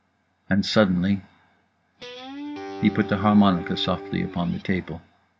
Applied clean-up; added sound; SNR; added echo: none; Guitar; 11 dB; none.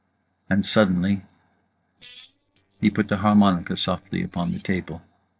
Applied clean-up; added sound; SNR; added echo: neural separator model SepFormer DNS4.